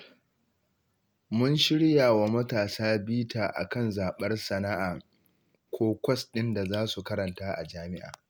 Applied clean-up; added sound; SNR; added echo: none; none; none; none.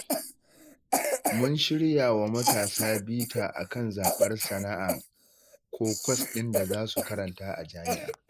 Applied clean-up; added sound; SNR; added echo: neural mask model Resemble Enhance denoiser.